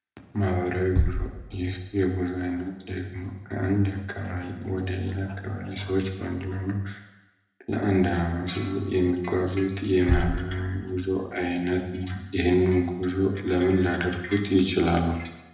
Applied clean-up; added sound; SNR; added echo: none; Bass drum; 10 dB; reverberation time 0.9 s.